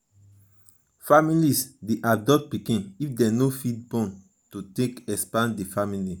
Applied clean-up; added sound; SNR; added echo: none; none; none; none.